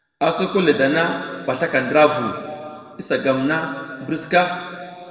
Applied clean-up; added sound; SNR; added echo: none; none; none; reverberation time 2.1 s.